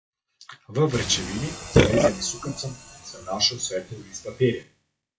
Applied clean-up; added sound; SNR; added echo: classical method WPE with log-MMSE.